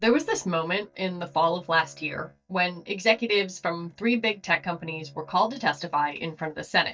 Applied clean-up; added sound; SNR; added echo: neural mask model DeepFilterNet 3.